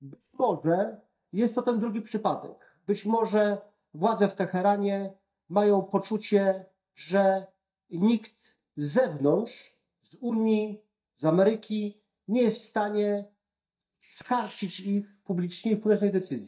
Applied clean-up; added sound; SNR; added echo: neural mask model DeepFilterNet 3.